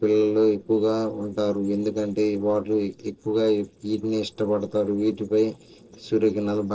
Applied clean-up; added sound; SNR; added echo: neural separator model SepFormer DNS4.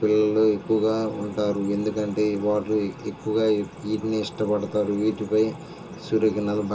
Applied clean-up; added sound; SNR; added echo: none; Bird vocalization, bird call, bird song; 19 dB; reverberation time 0.2 s.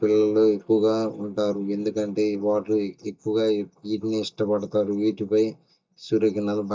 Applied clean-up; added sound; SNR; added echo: neural mask model DeepFilterNet 3.